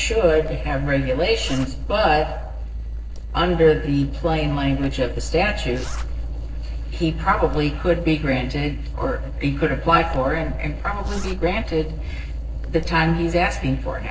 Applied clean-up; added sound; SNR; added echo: neural separator model SepFormer DNS4.